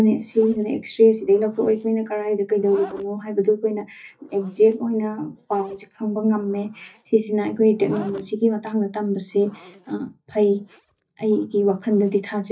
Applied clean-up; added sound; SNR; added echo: neural mask model DeepFilterNet 3.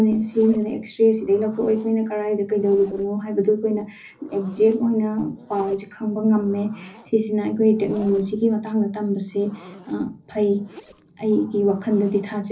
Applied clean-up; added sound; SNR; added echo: neural separator model SepFormer DNS4.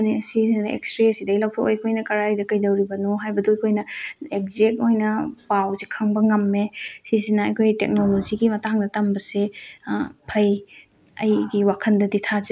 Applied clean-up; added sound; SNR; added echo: none; none; none; none.